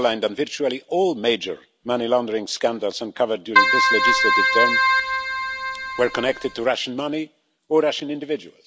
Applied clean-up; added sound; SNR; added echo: none; Keyboard (musical); -4 dB; none.